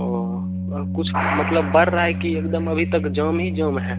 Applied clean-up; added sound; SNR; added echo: none; Organ; 3 dB; none.